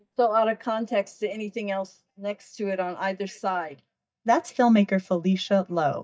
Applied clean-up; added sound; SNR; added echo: neural mask model DeepFilterNet 3.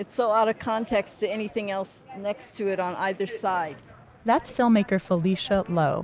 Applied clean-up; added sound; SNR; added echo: none; none; none; none.